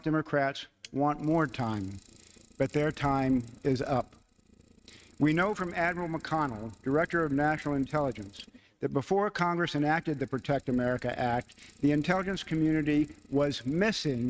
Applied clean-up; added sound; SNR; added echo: neural mask model RNNoise.